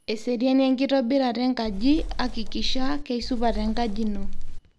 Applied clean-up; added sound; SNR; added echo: none; Wind; 0 dB; none.